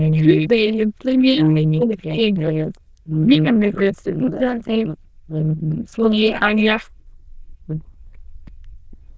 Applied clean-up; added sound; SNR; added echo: neural diffusion model UNIVERSE++.